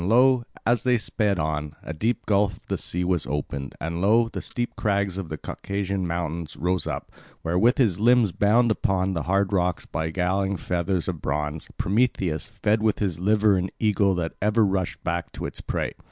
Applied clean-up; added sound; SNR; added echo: none; none; none; none.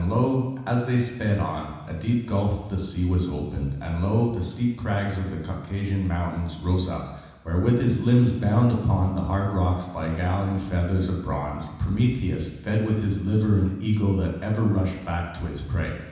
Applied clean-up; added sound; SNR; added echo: none; none; none; reverberation time 1.1 s.